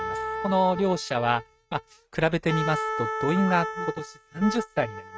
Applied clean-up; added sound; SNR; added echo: neural mask model RNNoise.